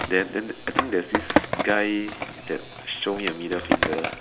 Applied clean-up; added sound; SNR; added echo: none; Skateboard; 0 dB; none.